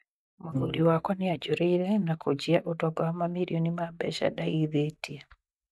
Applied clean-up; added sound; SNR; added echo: neural mask model DeepFilterNet 3.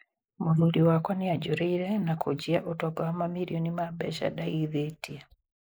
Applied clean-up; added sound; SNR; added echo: neural mask model Resemble Enhance denoiser.